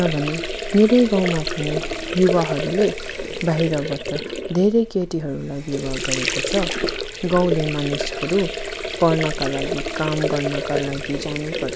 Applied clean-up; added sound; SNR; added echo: none; Sink (filling or washing) / Water; 4 dB; none.